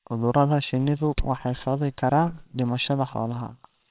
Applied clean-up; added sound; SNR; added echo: neural separator model SepFormer WHAMR!.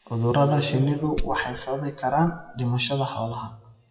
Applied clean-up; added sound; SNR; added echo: classical method WPE with log-MMSE.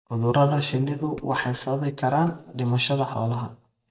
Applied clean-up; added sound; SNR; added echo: neural mask model DeepFilterNet 3.